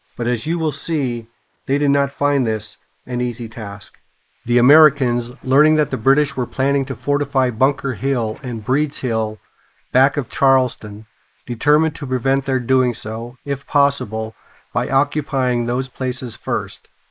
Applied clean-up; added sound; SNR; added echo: neural mask model Resemble Enhance denoiser.